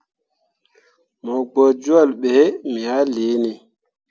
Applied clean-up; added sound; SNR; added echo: none; none; none; none.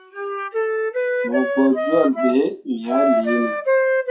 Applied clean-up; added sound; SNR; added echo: classical method WPE with log-MMSE.